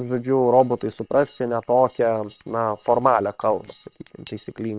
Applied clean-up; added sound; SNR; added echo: neural separator model SepFormer WHAM!.